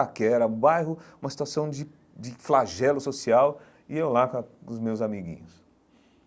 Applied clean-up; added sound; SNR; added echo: none; none; none; none.